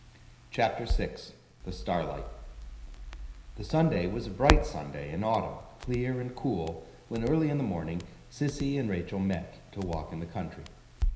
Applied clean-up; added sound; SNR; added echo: none; Crackle; 4 dB; reverberation time 0.9 s.